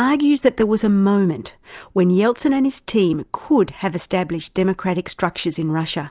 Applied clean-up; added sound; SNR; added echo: none; none; none; none.